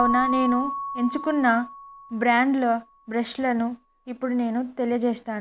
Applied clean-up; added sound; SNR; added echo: none; Keyboard (musical) / Bell; 8 dB; none.